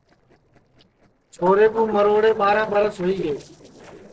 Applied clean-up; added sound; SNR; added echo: neural separator model SepFormer DNS4.